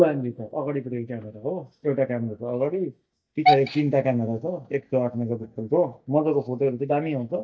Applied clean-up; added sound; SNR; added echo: neural mask model DeepFilterNet 3.